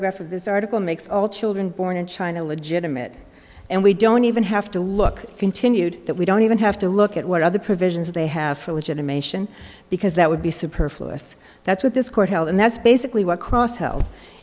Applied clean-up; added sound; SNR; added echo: none; Sink (filling or washing) / Water tap, faucet; 16 dB; none.